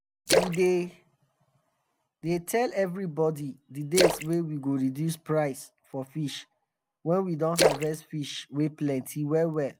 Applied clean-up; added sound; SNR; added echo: none; Splash, splatter; 2 dB; none.